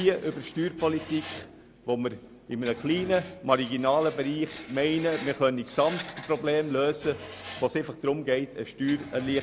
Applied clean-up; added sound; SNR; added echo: none; Screech; 17 dB; none.